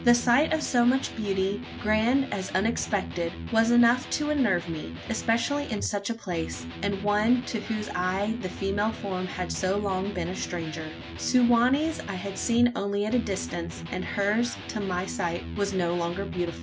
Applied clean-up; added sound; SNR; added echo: none; Electric guitar; 11 dB; none.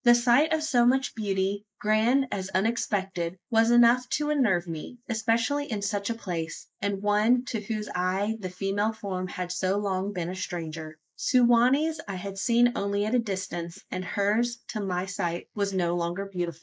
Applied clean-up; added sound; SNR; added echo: neural mask model Resemble Enhance denoiser.